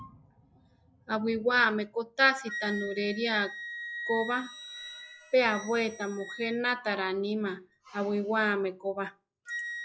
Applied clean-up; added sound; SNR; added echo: classical method log-MMSE.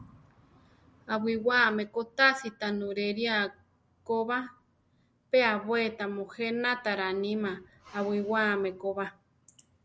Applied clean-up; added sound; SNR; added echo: none; none; none; none.